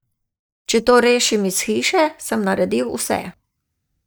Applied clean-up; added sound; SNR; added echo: neural mask model DeepFilterNet 3.